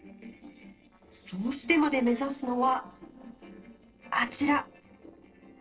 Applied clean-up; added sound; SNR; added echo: neural separator model SepFormer DNS4.